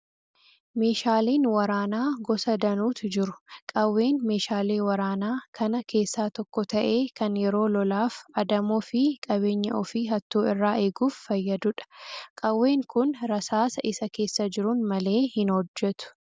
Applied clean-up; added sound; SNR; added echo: none; none; none; none.